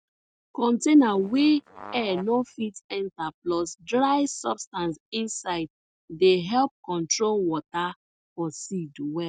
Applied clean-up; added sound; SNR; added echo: neural mask model RNNoise.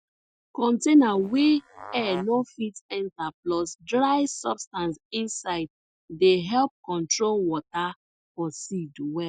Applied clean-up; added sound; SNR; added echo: classical method Wiener filter.